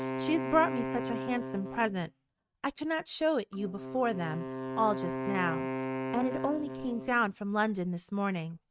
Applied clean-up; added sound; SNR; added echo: neural mask model RNNoise.